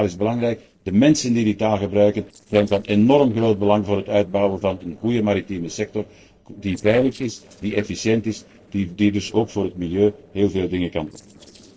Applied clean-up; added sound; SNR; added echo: neural separator model SepFormer DNS4.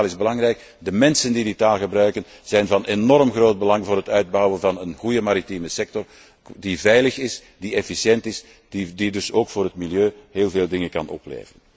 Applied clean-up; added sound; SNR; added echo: none; none; none; none.